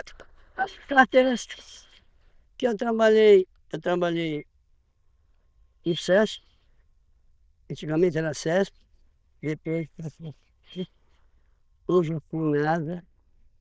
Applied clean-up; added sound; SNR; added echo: neural diffusion model UNIVERSE++.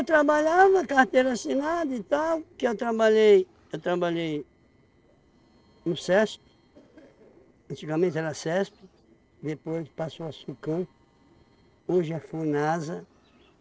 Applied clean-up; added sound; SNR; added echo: neural separator model SepFormer DNS4.